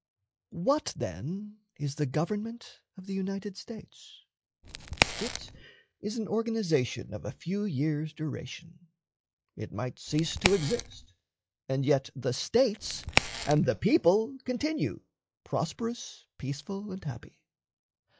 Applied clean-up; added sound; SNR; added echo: classical method log-MMSE.